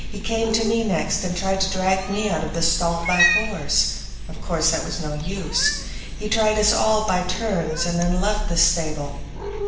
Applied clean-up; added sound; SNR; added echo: none; Cat; 4 dB; reverberation time 0.8 s.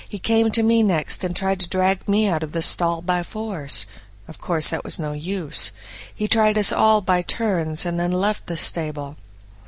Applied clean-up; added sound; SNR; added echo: none; none; none; none.